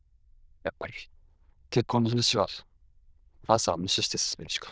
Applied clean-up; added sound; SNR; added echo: neural diffusion model UNIVERSE++.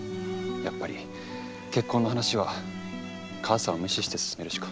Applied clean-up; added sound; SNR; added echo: none; none; none; none.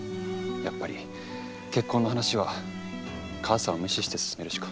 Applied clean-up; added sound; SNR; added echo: none; Piano; 16 dB; none.